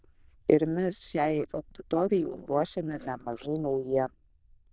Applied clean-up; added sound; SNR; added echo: neural diffusion model UNIVERSE++.